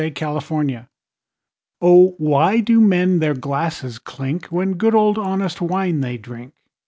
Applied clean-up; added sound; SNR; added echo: none; none; none; none.